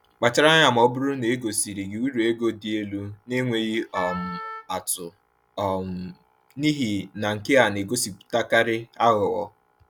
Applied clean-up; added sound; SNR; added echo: none; Wind instrument, woodwind instrument; 13 dB; none.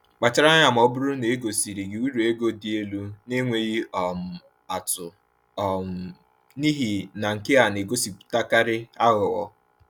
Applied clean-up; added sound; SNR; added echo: none; none; none; none.